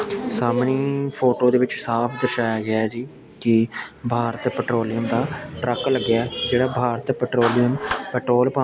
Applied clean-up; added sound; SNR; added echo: none; Clapping; 16 dB; none.